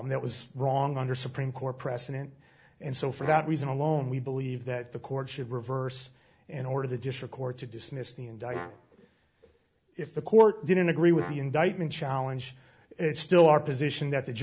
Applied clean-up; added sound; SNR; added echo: none; Brass instrument; 17 dB; none.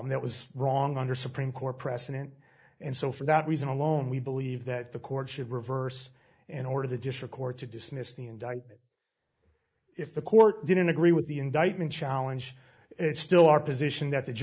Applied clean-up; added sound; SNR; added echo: neural mask model Resemble Enhance denoiser.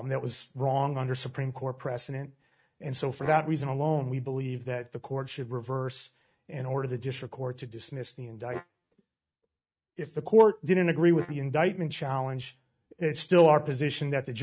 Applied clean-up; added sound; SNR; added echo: neural mask model RNNoise.